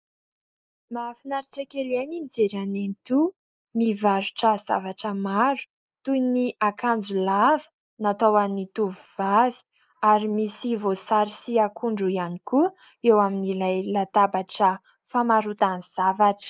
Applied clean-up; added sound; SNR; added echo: neural mask model Resemble Enhance denoiser.